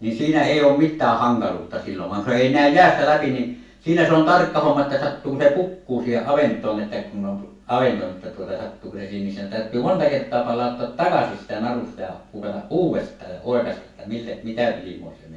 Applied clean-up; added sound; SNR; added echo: none; none; none; reverberation time 0.3 s.